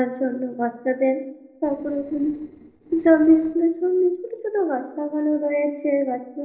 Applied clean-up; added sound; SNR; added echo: neural separator model SepFormer DNS4.